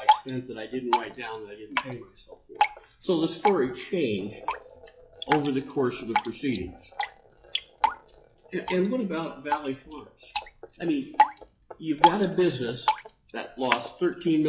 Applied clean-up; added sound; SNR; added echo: classical method log-MMSE.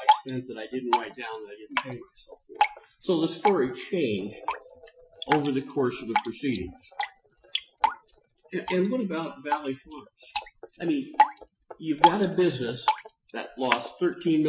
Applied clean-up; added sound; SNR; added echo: classical method Wiener filter.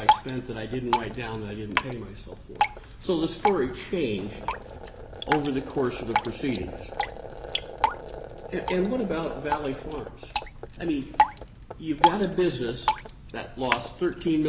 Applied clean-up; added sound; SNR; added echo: none; Drip; 0 dB; none.